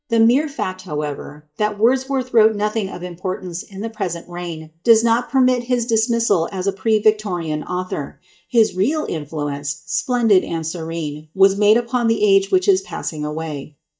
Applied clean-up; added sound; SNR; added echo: neural mask model DeepFilterNet 3.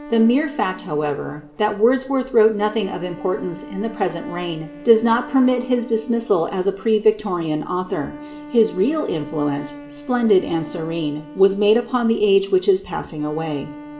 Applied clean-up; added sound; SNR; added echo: none; Wind instrument, woodwind instrument; 17 dB; reverberation time 2.0 s.